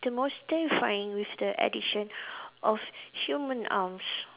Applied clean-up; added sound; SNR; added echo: none; none; none; none.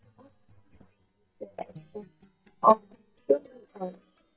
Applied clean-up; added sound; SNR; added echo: neural mask model DeepFilterNet 3.